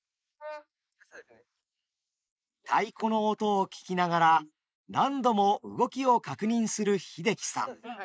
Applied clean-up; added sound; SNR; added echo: neural mask model Resemble Enhance denoiser.